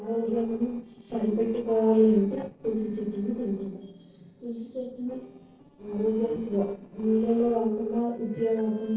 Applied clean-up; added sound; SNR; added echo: neural separator model SepFormer DNS4.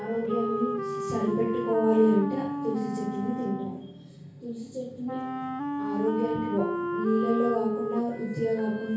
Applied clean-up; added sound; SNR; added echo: none; Wind instrument, woodwind instrument; 5 dB; reverberation time 0.6 s.